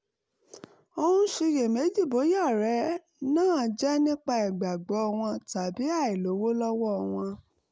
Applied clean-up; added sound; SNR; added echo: none; none; none; none.